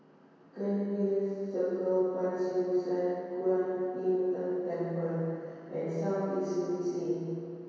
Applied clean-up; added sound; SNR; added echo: none; none; none; reverberation time 2.2 s.